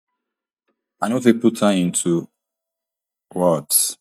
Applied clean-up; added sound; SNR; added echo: neural mask model DeepFilterNet 3.